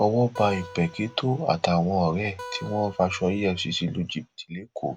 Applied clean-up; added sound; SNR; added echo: none; Acoustic guitar; 19 dB; none.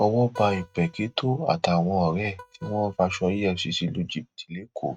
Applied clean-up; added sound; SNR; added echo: neural mask model RNNoise.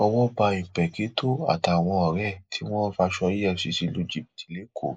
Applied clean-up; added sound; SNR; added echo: neural mask model Resemble Enhance denoiser.